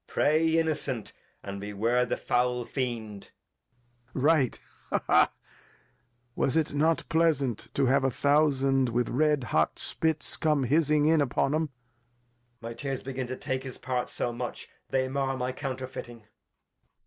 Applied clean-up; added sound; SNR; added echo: none; none; none; none.